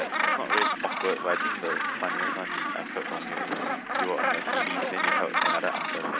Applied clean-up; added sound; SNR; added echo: none; Gull, seagull; -5 dB; none.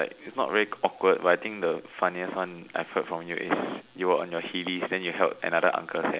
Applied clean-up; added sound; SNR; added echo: none; none; none; none.